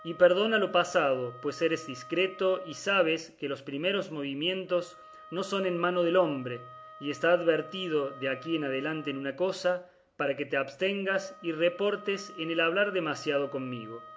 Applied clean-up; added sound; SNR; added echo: none; Wind instrument, woodwind instrument; 20 dB; none.